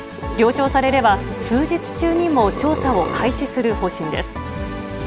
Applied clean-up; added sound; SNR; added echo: none; Burping, eructation; 10 dB; none.